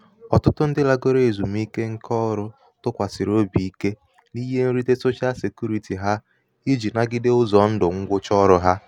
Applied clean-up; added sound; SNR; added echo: none; none; none; none.